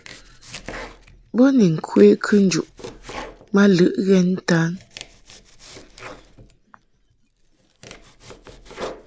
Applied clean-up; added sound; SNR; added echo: none; Domestic sounds, home sounds; 19 dB; none.